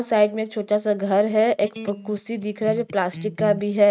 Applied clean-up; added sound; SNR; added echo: neural mask model RNNoise.